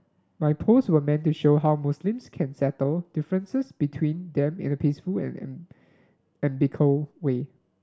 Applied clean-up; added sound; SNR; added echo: none; none; none; none.